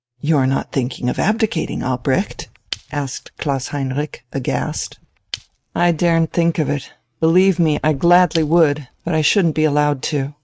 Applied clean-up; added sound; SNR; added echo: neural mask model RNNoise.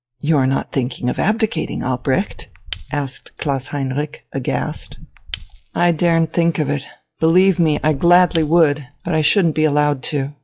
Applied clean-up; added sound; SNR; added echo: classical method log-MMSE.